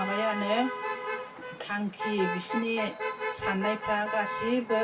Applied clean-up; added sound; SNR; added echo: none; Motor vehicle (road); 3 dB; reverberation time 0.2 s.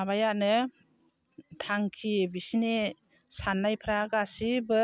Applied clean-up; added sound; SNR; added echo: none; none; none; none.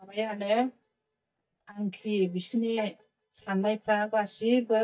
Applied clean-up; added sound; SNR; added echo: neural mask model DeepFilterNet 3.